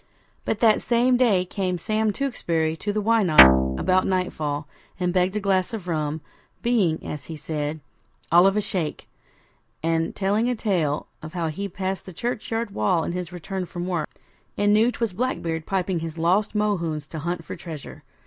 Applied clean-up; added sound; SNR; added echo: none; Guitar; -5 dB; none.